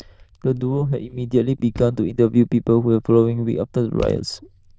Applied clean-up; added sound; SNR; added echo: neural diffusion model UNIVERSE++.